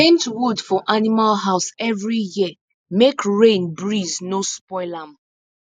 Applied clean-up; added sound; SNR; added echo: neural mask model Resemble Enhance denoiser.